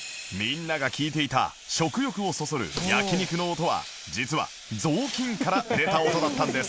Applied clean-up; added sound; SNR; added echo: none; Thump, thud; 16 dB; none.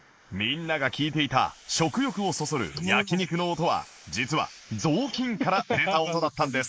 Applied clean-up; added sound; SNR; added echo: neural mask model Resemble Enhance denoiser.